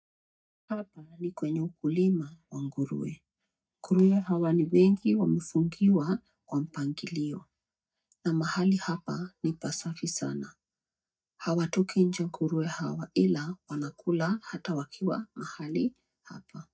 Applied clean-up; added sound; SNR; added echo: neural mask model DeepFilterNet 3.